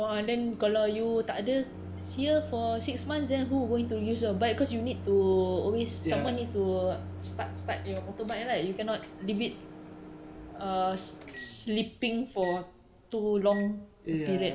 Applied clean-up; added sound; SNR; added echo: none; Microwave oven; 12 dB; reverberation time 1.6 s.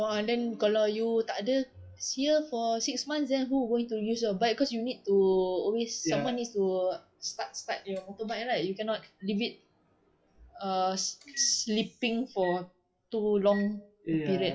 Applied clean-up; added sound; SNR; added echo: classical method WPE with log-MMSE.